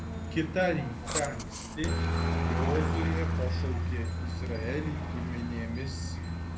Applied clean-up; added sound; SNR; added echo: none; Aircraft; -4 dB; reverberation time 0.3 s.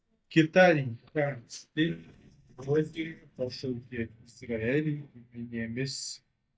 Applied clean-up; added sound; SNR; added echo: neural mask model DeepFilterNet 3.